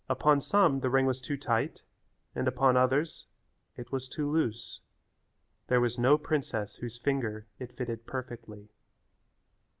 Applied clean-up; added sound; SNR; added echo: none; none; none; none.